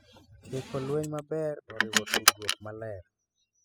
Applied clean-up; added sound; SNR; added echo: classical method spectral subtraction.